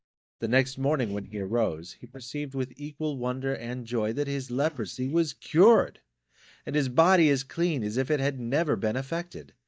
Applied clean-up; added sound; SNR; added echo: neural mask model DeepFilterNet 3.